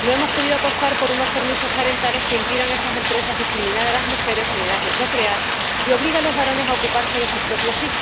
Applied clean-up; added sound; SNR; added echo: none; Rain; -3 dB; none.